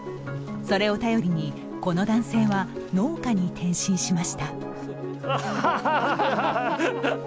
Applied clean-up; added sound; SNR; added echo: none; none; none; none.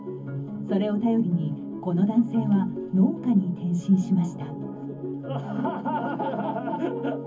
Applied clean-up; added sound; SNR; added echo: none; none; none; reverberation time 0.3 s.